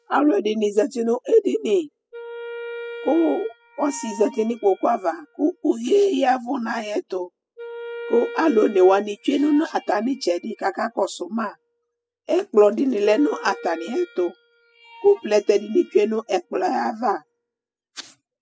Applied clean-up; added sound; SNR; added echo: classical method spectral subtraction.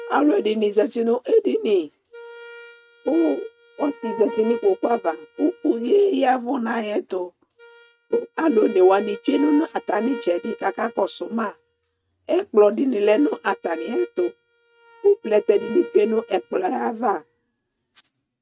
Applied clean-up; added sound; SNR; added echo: neural mask model RNNoise.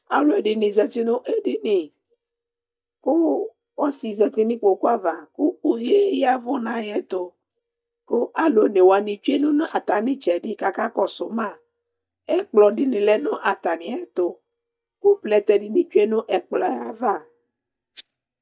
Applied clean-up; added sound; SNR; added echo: neural mask model DeepFilterNet 3.